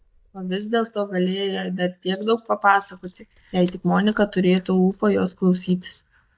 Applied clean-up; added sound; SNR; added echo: neural mask model DeepFilterNet 3.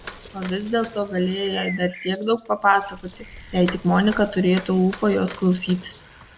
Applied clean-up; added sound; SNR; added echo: none; Bird + Bicycle; 17 dB; none.